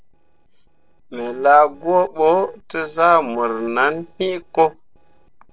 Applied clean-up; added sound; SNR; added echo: neural separator model SepFormer DNS4.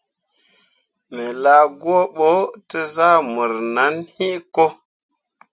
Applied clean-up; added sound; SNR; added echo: none; none; none; none.